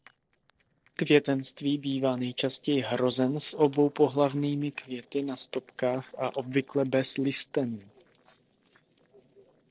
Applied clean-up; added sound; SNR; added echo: neural separator model SepFormer DNS4.